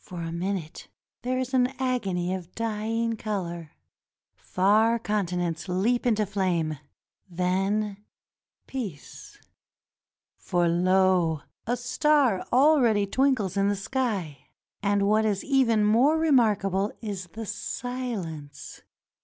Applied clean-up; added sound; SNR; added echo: none; none; none; none.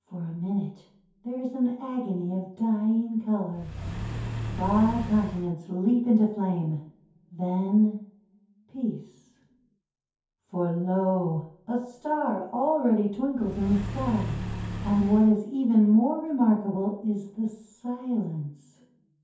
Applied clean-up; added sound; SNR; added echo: none; Accelerating, revving, vroom / Car; 7 dB; reverberation time 0.6 s.